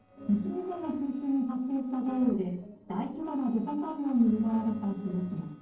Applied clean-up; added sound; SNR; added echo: neural separator model SepFormer DNS4.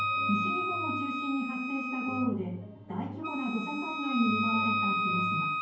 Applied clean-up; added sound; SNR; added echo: none; Wind instrument, woodwind instrument; -1 dB; reverberation time 0.9 s.